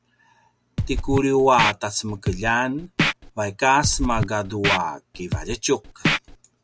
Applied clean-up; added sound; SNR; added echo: none; Scratching (performance technique); 3 dB; none.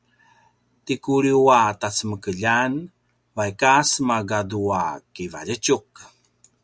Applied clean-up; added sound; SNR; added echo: none; none; none; none.